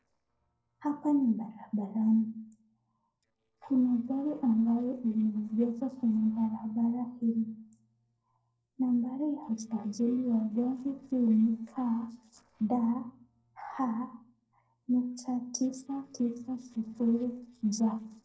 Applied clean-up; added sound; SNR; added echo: neural separator model SepFormer DNS4.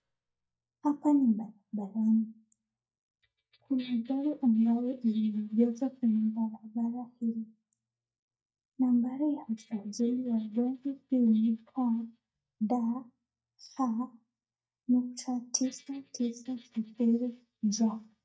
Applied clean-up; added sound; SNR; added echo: neural mask model DeepFilterNet 3.